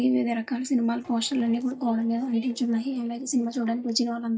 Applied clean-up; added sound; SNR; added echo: neural mask model DeepFilterNet 3.